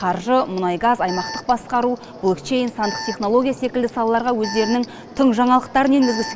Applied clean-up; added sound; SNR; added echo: none; Alarm; 15 dB; none.